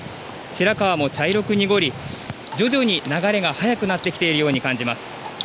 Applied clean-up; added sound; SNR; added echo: none; Drip / Water; 17 dB; none.